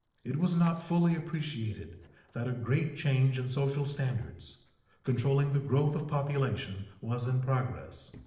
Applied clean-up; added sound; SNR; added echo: neural separator model SepFormer DNS4.